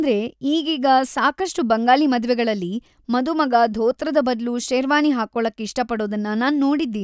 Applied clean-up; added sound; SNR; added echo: none; none; none; none.